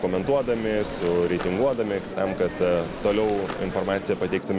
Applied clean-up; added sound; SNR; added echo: none; Skateboard + Waves, surf; 15 dB; none.